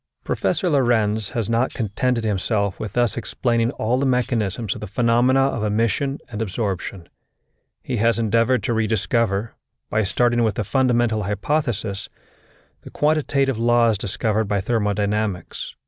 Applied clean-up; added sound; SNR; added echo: none; Tambourine; 13 dB; none.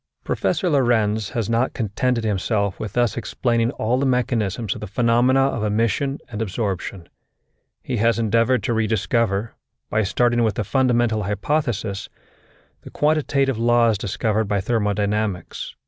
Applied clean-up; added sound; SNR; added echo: none; none; none; none.